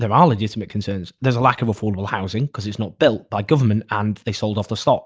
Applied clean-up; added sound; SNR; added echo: none; none; none; none.